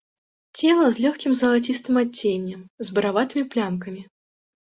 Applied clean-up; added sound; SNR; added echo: none; none; none; none.